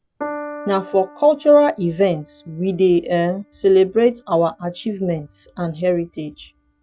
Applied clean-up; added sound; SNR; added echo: none; Piano; 19 dB; none.